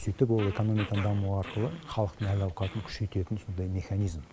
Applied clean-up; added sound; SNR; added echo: none; Growling; 14 dB; none.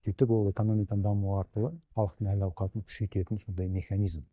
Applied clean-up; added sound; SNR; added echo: neural mask model DeepFilterNet 3.